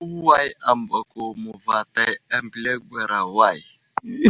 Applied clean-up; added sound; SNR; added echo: none; none; none; none.